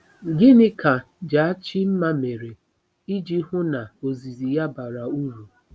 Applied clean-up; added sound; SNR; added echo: none; none; none; none.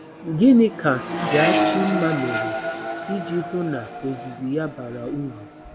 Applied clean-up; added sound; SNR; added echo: none; Accelerating, revving, vroom; 4 dB; none.